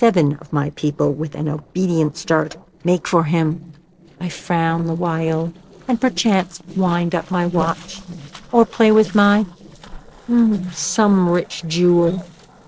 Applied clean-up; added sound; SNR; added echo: neural separator model SepFormer DNS4.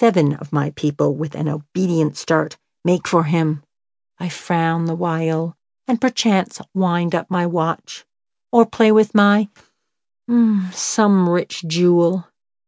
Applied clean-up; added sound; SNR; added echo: none; none; none; none.